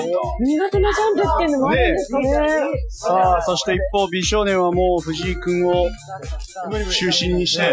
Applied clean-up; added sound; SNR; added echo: classical method Wiener filter.